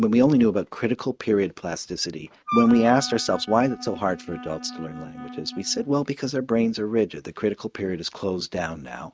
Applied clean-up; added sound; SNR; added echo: neural mask model RNNoise.